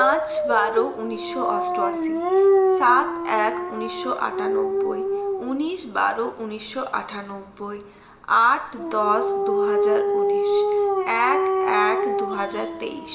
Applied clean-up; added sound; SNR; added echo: none; Dog; -1 dB; reverberation time 1.1 s.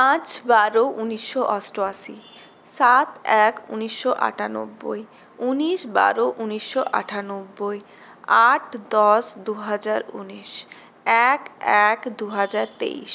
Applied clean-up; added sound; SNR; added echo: none; none; none; none.